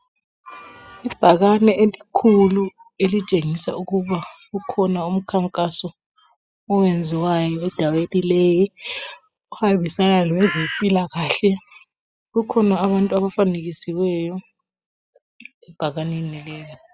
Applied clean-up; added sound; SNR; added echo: classical method spectral subtraction.